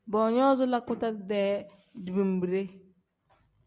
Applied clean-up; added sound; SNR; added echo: none; none; none; none.